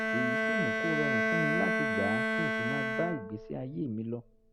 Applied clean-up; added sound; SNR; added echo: none; Bowed string instrument; -4 dB; none.